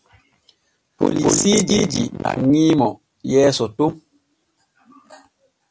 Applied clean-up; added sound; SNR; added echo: none; none; none; none.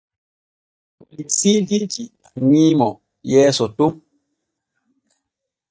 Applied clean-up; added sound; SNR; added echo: neural mask model DeepFilterNet 3.